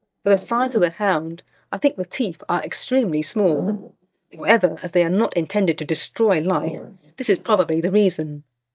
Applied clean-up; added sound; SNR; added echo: neural mask model DeepFilterNet 3.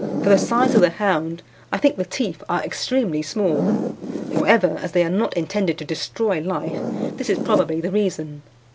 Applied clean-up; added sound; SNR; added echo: none; Zipper (clothing); 6 dB; none.